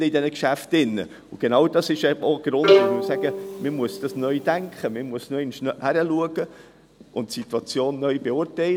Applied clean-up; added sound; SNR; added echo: none; Bowed string instrument; -1 dB; none.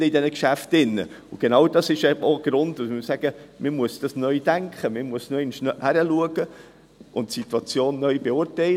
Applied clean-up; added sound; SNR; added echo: none; none; none; none.